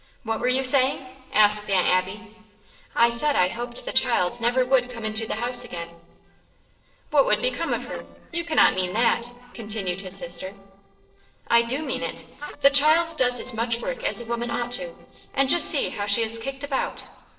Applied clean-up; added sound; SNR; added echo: neural separator model SepFormer DNS4.